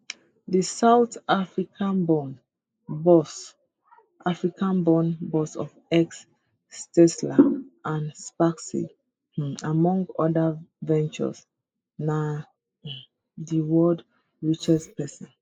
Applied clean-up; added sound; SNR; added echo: neural mask model Resemble Enhance denoiser.